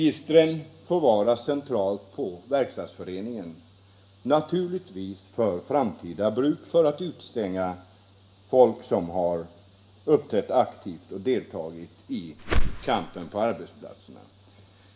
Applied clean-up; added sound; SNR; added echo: none; Whoosh, swoosh, swish; -3 dB; reverberation time 0.5 s.